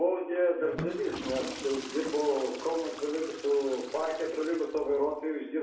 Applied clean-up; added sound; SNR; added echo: none; Toilet flush / Water; 13 dB; reverberation time 0.7 s.